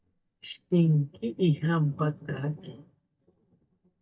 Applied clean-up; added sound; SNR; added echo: neural mask model DeepFilterNet 3.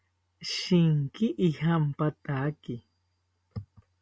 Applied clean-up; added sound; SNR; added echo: none; none; none; none.